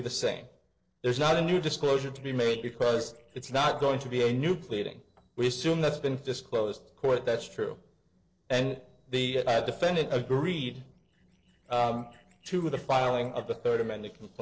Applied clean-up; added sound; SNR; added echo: neural separator model SepFormer DNS4.